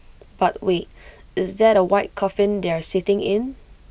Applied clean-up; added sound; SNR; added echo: none; none; none; none.